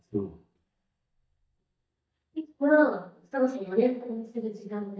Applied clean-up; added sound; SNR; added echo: neural mask model DeepFilterNet 3.